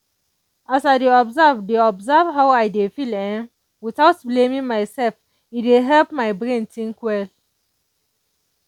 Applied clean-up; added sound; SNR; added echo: none; none; none; none.